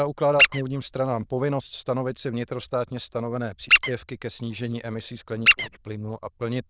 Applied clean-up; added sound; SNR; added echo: neural diffusion model UNIVERSE++.